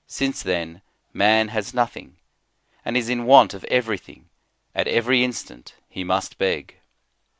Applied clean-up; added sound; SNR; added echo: none; none; none; none.